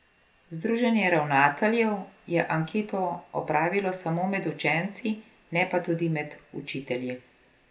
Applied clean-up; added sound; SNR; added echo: none; none; none; none.